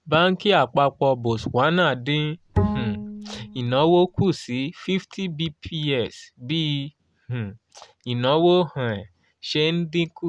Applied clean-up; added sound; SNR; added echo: none; Bowed string instrument; 5 dB; none.